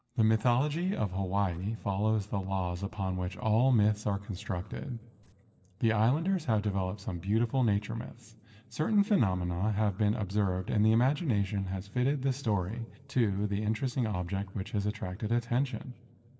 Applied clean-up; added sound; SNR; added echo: neural separator model SepFormer DNS4.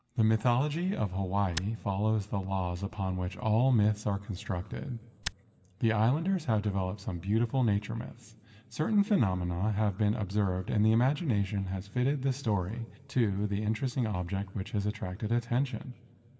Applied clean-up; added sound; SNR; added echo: none; Tick; 12 dB; reverberation time 2.4 s.